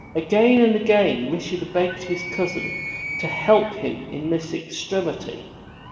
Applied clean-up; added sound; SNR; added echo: none; Animal; 13 dB; reverberation time 1.2 s.